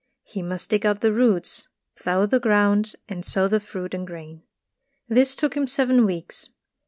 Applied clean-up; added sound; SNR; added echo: none; none; none; none.